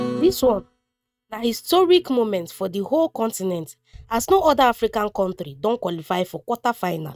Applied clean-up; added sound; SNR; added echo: neural mask model RNNoise.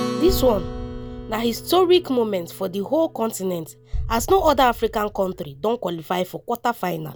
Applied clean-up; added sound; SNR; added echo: none; Acoustic guitar + Boom; 10 dB; none.